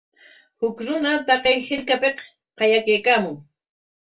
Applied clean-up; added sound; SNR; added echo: none; none; none; reverberation time 0.2 s.